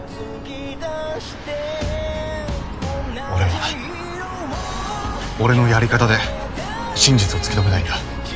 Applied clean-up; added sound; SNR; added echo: none; none; none; none.